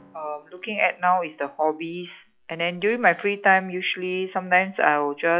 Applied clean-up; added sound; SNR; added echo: classical method log-MMSE.